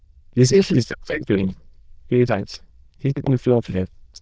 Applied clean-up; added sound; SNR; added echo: neural diffusion model UNIVERSE++.